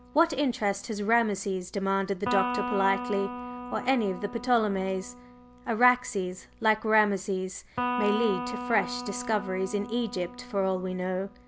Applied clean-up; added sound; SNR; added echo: none; Electric guitar; 9 dB; none.